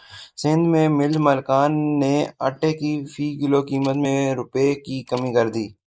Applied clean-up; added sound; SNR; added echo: neural mask model Resemble Enhance denoiser.